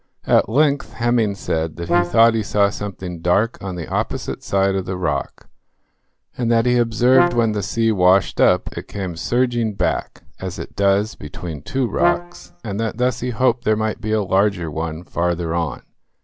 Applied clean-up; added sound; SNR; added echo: none; Brass instrument; 5 dB; none.